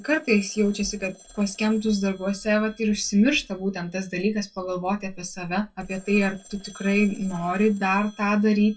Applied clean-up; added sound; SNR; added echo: neural separator model SepFormer DNS4.